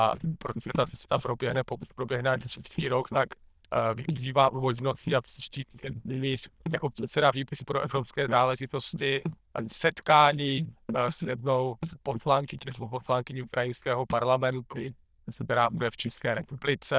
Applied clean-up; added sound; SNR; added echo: neural diffusion model UNIVERSE++.